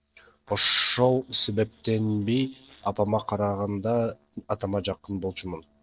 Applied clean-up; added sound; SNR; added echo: neural separator model SepFormer DNS4.